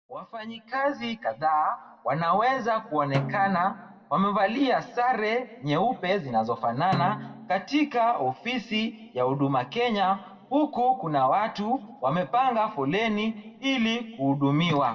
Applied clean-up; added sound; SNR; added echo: none; Snare drum; 13 dB; reverberation time 1.5 s.